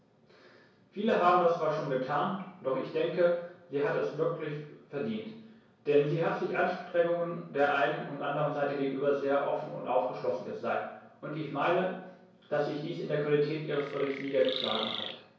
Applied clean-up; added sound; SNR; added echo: none; Chirp, tweet; 8 dB; reverberation time 0.6 s.